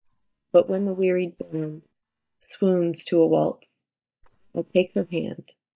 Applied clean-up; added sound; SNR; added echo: neural mask model DeepFilterNet 3.